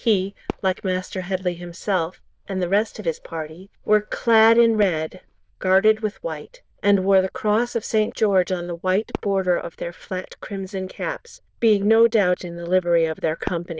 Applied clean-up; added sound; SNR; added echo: neural diffusion model UNIVERSE++.